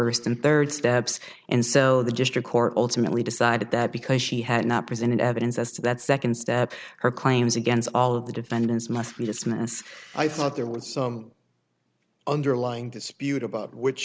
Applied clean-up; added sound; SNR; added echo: none; none; none; none.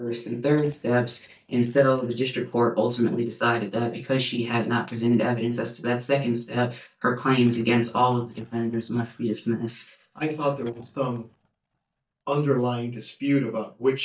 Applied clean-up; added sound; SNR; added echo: neural mask model DeepFilterNet 3.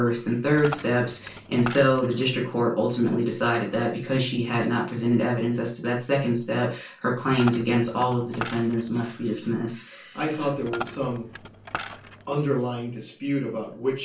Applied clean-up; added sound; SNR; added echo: none; Coin (dropping); 13 dB; reverberation time 0.2 s.